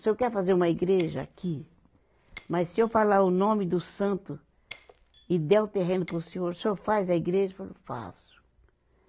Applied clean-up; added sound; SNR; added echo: none; Shatter; 20 dB; none.